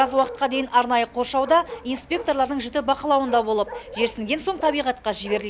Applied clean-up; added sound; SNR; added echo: none; Bark; 15 dB; none.